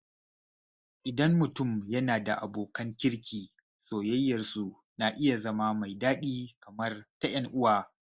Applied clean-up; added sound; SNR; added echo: neural mask model DeepFilterNet 3.